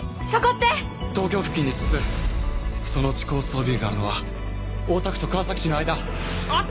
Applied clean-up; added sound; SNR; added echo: none; none; none; none.